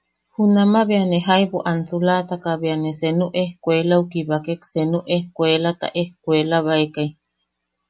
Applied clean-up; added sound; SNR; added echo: none; none; none; none.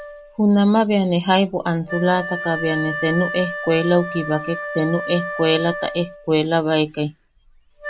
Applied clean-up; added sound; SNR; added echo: none; Wind instrument, woodwind instrument; 10 dB; none.